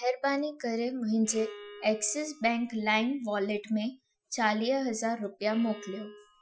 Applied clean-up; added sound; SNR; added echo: classical method Wiener filter.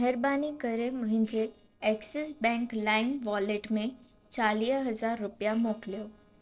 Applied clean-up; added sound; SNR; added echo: neural separator model SepFormer DNS4.